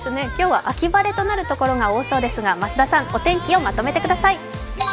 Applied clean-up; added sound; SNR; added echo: none; Engine; 16 dB; none.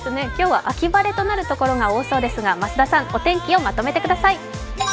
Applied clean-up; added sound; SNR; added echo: none; none; none; none.